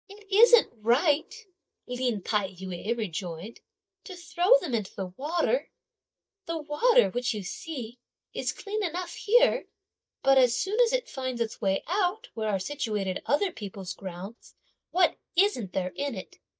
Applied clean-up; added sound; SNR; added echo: neural mask model DeepFilterNet 3.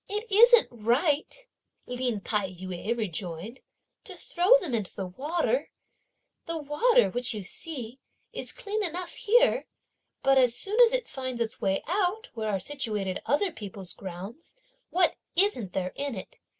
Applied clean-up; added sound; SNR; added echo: none; none; none; none.